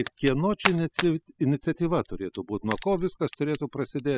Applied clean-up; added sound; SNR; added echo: classical method spectral subtraction.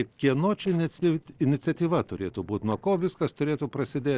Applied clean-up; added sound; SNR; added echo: neural separator model SepFormer DNS4.